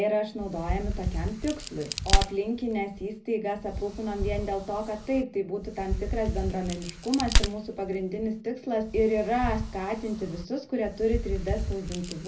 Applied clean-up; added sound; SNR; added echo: none; Crack; 1 dB; reverberation time 0.4 s.